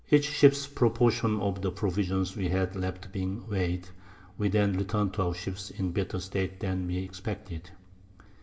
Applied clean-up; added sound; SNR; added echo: none; none; none; reverberation time 2.3 s.